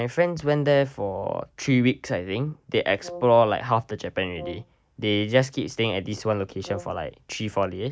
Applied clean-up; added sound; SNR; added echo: neural mask model DeepFilterNet 3.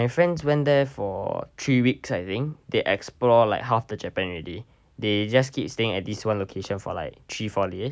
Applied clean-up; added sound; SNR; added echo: none; none; none; none.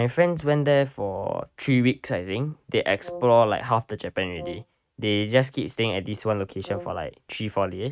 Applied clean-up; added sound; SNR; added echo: neural mask model RNNoise.